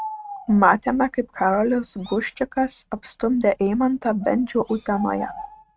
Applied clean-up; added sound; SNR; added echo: neural mask model RNNoise.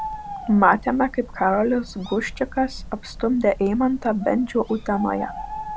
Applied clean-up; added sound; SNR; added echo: none; Bird; 13 dB; none.